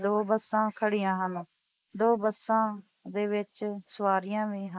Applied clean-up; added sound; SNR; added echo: neural mask model Resemble Enhance denoiser.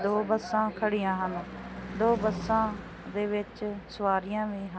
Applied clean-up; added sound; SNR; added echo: none; Car passing by / Engine / Truck; 12 dB; none.